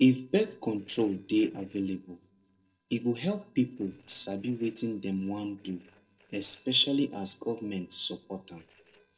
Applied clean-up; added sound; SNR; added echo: neural separator model SepFormer DNS4.